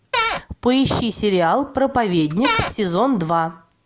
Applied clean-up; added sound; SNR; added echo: none; Cupboard open or close / Door; 1 dB; none.